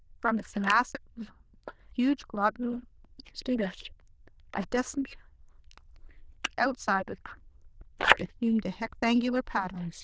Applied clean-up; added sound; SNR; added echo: neural diffusion model UNIVERSE++.